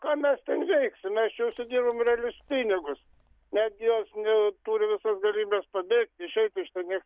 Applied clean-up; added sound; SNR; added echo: none; none; none; none.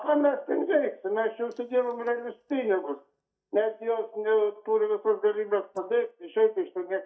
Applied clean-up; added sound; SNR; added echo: neural mask model DeepFilterNet 3.